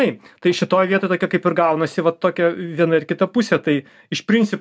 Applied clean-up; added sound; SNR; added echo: none; none; none; none.